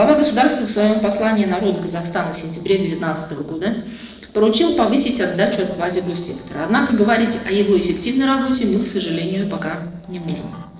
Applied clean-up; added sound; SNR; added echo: neural separator model SepFormer DNS4.